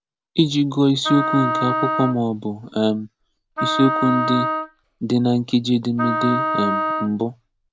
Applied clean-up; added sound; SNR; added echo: none; Wind instrument, woodwind instrument; 3 dB; none.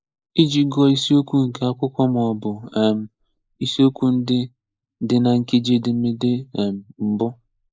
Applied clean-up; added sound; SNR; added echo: neural mask model Resemble Enhance denoiser.